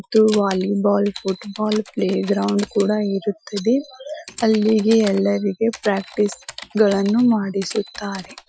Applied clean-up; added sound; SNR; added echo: classical method Wiener filter.